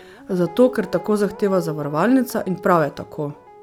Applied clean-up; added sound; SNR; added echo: none; Guitar; 16 dB; none.